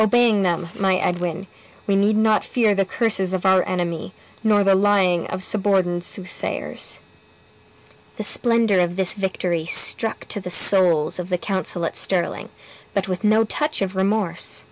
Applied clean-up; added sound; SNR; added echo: none; none; none; none.